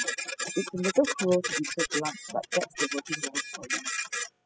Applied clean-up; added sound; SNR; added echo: classical method spectral subtraction.